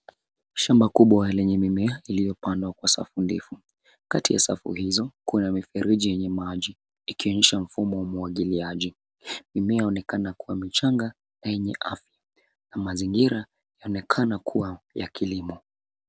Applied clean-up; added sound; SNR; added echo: none; none; none; none.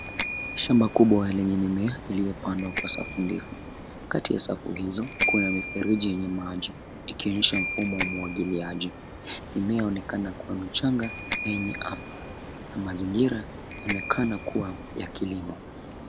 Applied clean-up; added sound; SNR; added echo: none; Bicycle bell; 0 dB; none.